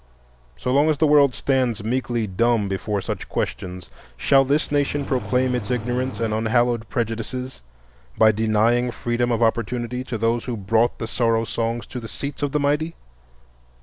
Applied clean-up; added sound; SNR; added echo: none; Engine starting; 12 dB; none.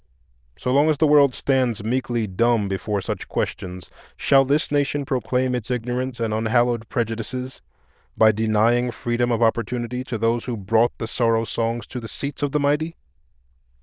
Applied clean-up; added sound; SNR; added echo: neural diffusion model UNIVERSE++.